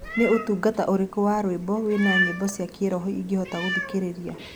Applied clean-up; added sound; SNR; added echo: none; Meow; 7 dB; none.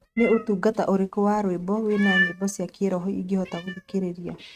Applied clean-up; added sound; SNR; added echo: neural mask model RNNoise.